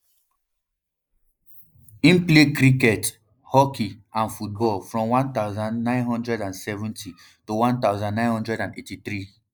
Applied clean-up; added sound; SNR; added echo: neural mask model Resemble Enhance denoiser.